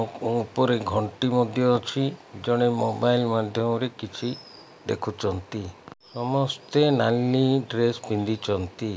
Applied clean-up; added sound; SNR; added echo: none; none; none; none.